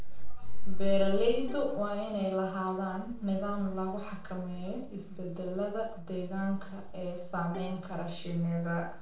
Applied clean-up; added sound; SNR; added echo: neural separator model SepFormer DNS4.